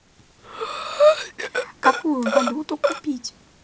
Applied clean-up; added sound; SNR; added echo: none; Breathing; -4 dB; none.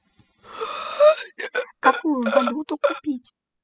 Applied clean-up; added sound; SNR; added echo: classical method spectral subtraction.